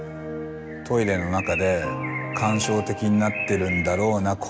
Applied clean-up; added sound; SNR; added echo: none; Bird; 10 dB; none.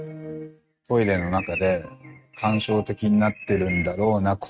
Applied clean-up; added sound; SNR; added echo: neural mask model RNNoise.